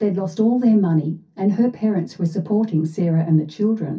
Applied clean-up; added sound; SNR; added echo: none; none; none; reverberation time 0.3 s.